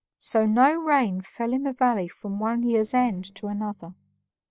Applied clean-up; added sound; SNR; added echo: neural separator model SepFormer DNS4.